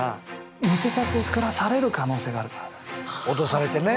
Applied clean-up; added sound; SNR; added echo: none; none; none; none.